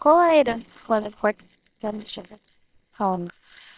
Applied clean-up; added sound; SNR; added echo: neural separator model SepFormer WHAM!.